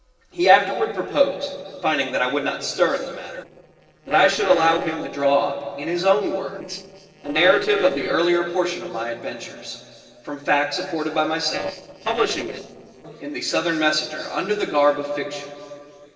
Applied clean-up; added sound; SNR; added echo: neural separator model SepFormer DNS4.